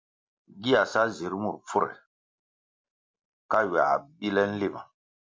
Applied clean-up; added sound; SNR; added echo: none; none; none; none.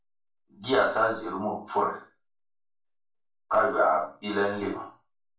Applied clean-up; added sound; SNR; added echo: none; none; none; reverberation time 0.3 s.